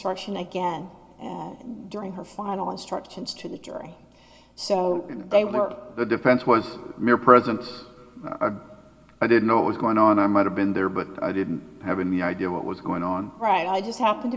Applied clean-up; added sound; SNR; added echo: none; none; none; reverberation time 0.2 s.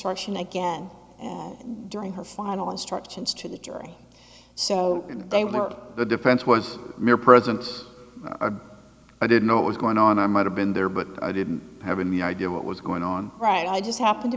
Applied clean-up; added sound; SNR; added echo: none; none; none; none.